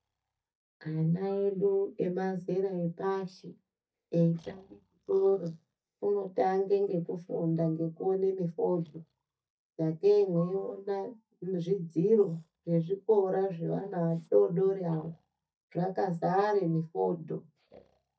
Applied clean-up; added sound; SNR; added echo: neural mask model DeepFilterNet 3.